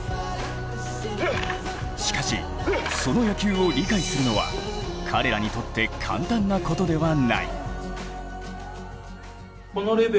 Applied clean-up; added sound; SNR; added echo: none; none; none; none.